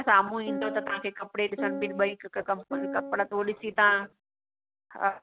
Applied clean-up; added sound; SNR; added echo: none; Piano; 5 dB; none.